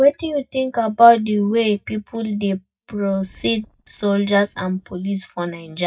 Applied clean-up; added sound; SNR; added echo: neural mask model DeepFilterNet 3.